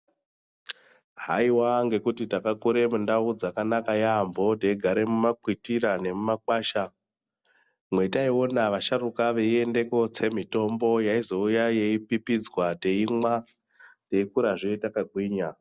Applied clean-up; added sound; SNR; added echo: none; none; none; none.